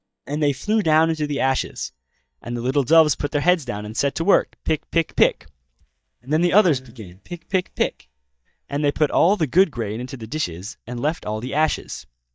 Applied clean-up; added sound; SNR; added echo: neural mask model DeepFilterNet 3.